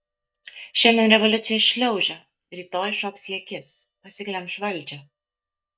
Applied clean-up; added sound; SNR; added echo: neural mask model DeepFilterNet 3.